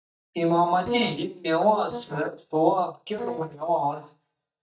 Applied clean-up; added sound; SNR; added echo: neural mask model DeepFilterNet 3.